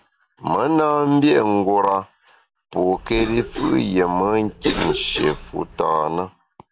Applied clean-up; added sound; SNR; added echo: none; Cough; 13 dB; none.